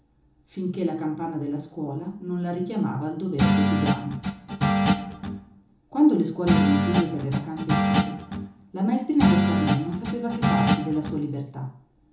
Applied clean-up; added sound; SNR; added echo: none; Guitar; -3 dB; reverberation time 1.2 s.